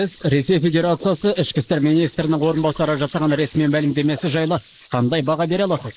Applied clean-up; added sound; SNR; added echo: neural mask model Resemble Enhance denoiser.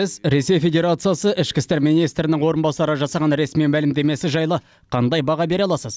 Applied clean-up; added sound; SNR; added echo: none; none; none; none.